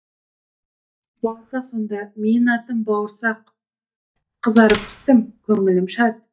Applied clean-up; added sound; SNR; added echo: neural mask model DeepFilterNet 3.